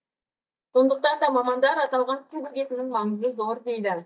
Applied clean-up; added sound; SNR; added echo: neural mask model DeepFilterNet 3.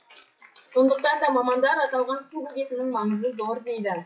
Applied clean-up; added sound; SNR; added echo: classical method WPE with log-MMSE.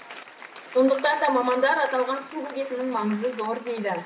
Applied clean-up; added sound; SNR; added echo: none; Applause; 17 dB; reverberation time 1.6 s.